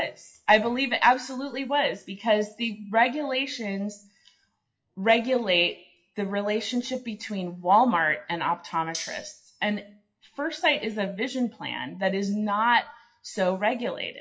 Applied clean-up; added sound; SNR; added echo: classical method WPE with log-MMSE.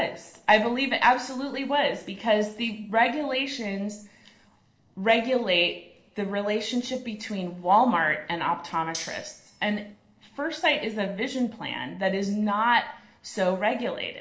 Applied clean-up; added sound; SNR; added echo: neural separator model SepFormer DNS4.